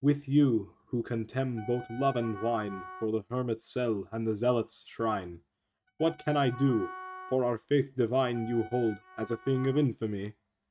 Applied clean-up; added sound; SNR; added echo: neural mask model RNNoise.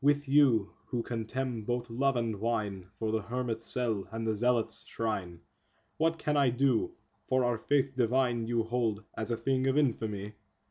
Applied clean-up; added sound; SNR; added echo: none; none; none; none.